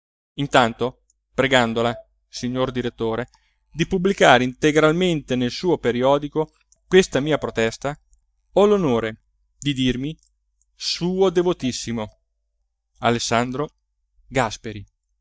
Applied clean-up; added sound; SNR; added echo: neural mask model DeepFilterNet 3.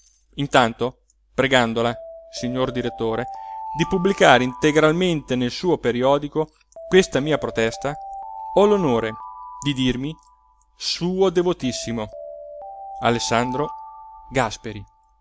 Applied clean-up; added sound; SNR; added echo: none; Alarm; 15 dB; none.